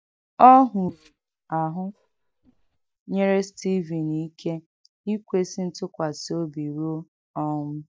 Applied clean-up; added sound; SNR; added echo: neural mask model DeepFilterNet 3.